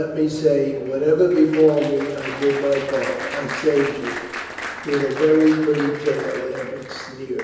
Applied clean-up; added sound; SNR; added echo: none; Applause; 12 dB; reverberation time 1.0 s.